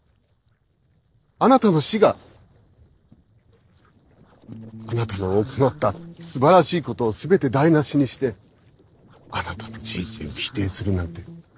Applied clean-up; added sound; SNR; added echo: neural separator model SepFormer DNS4.